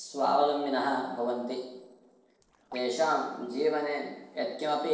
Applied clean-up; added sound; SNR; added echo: neural separator model SepFormer DNS4.